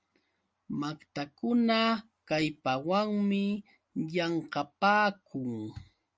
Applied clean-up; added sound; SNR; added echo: none; none; none; none.